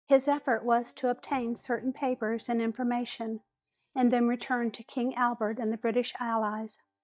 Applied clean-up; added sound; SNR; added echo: neural mask model DeepFilterNet 3.